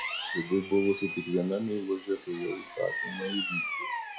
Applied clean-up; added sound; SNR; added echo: classical method log-MMSE.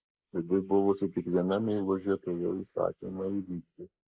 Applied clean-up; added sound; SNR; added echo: neural mask model Resemble Enhance denoiser.